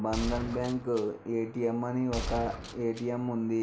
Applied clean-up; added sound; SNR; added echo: none; Gunshot, gunfire; 8 dB; reverberation time 0.4 s.